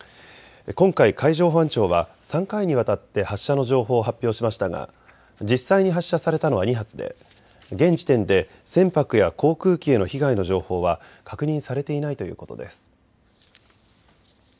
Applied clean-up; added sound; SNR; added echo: none; none; none; none.